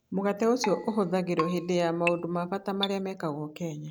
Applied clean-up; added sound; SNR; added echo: none; Keyboard (musical); 9 dB; none.